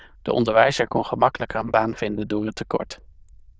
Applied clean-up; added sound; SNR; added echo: neural diffusion model UNIVERSE++.